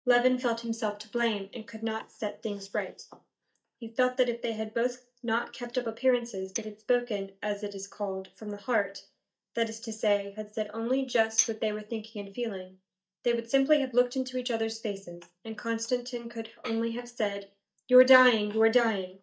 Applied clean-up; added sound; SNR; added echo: neural mask model DeepFilterNet 3.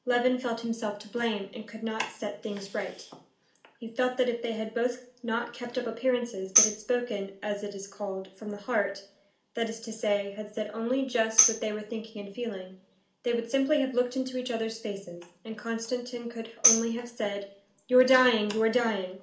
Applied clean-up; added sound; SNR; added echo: none; Tambourine; -1 dB; reverberation time 0.4 s.